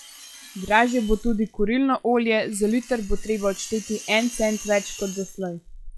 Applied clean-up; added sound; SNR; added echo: classical method log-MMSE.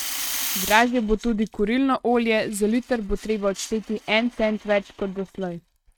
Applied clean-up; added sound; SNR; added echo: neural mask model RNNoise.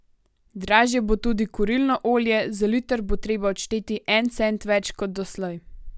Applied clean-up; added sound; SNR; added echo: none; none; none; none.